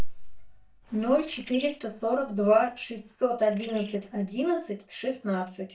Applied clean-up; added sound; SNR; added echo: neural mask model DeepFilterNet 3.